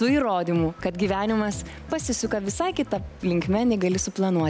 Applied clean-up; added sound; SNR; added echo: none; none; none; none.